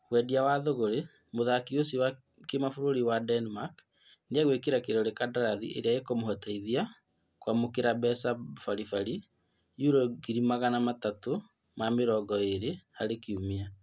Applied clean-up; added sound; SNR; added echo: none; none; none; none.